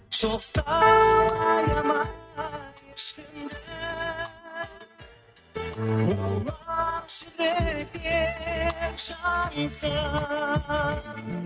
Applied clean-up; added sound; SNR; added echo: neural mask model RNNoise.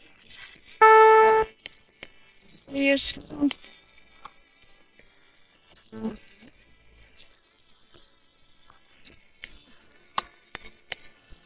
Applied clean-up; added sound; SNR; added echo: neural separator model SepFormer WHAM!.